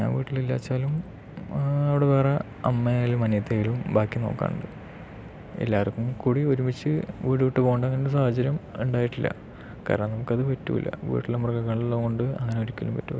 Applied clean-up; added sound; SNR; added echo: none; none; none; none.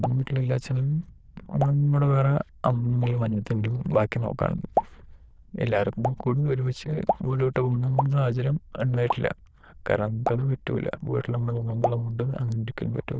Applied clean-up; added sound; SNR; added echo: neural diffusion model UNIVERSE++.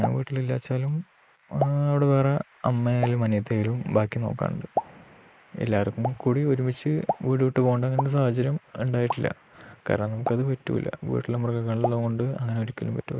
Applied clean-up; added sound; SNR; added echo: neural mask model Resemble Enhance denoiser.